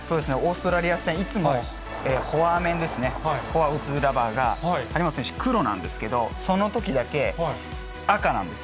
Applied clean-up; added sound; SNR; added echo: none; Engine starting; 15 dB; none.